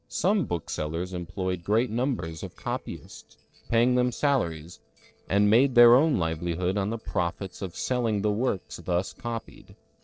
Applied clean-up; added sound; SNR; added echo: neural separator model SepFormer DNS4.